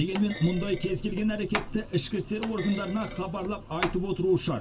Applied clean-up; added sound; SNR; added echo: none; Thump, thud; 11 dB; reverberation time 0.2 s.